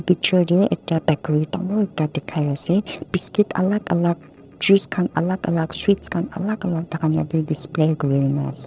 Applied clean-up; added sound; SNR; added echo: neural separator model SepFormer DNS4.